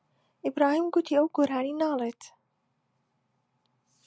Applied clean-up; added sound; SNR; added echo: none; none; none; none.